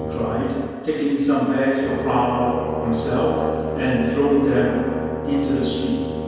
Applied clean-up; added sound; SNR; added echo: none; Brass instrument; 6 dB; reverberation time 2.2 s.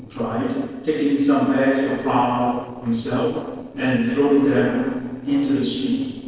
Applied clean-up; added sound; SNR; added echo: neural separator model SepFormer DNS4.